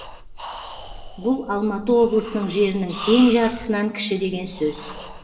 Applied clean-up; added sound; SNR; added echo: none; Breathing; 14 dB; reverberation time 2.3 s.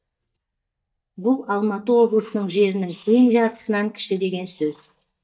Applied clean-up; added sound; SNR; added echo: neural mask model DeepFilterNet 3.